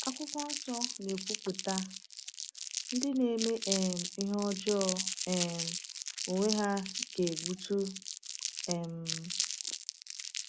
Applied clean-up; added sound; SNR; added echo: none; Crumpling, crinkling; 0 dB; none.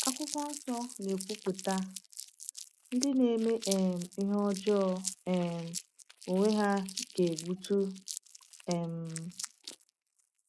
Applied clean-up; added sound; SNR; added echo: neural mask model RNNoise.